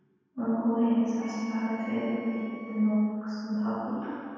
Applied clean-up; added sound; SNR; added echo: none; Wind instrument, woodwind instrument; 18 dB; reverberation time 2.1 s.